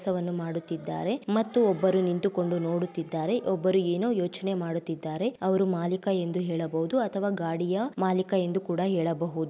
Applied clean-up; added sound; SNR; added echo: none; none; none; none.